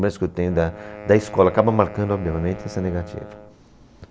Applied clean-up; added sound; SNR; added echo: none; Wind instrument, woodwind instrument; 16 dB; none.